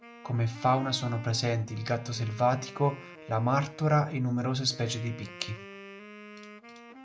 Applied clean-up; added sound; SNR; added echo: none; Wind instrument, woodwind instrument; 17 dB; none.